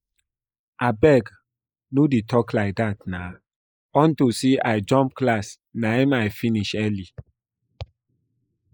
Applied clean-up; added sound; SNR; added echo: neural mask model Resemble Enhance denoiser.